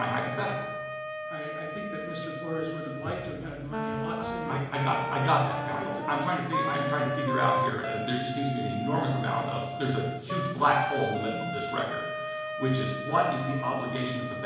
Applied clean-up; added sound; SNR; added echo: none; Wind instrument, woodwind instrument; 4 dB; reverberation time 1.0 s.